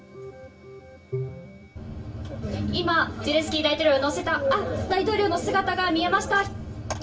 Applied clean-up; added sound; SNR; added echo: none; none; none; reverberation time 0.3 s.